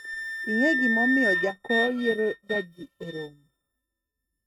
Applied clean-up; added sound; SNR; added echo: neural mask model RNNoise.